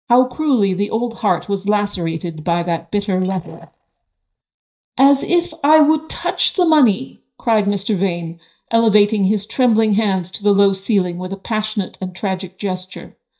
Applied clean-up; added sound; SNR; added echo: neural mask model DeepFilterNet 3.